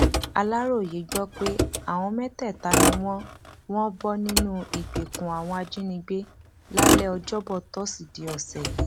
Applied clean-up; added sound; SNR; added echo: none; Motor vehicle (road); -2 dB; none.